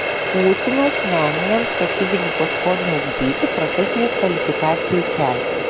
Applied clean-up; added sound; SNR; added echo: none; Water tap, faucet; 0 dB; none.